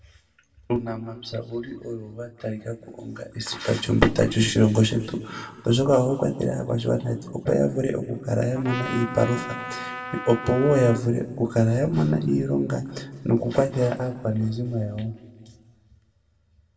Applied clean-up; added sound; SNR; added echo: none; Trumpet; 10 dB; reverberation time 1.4 s.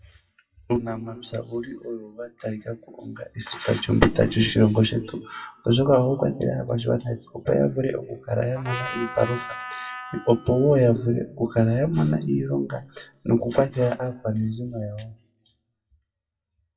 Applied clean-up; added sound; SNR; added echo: classical method WPE with log-MMSE.